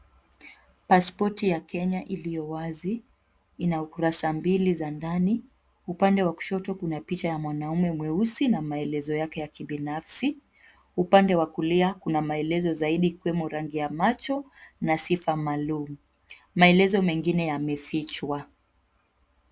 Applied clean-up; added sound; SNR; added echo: none; none; none; none.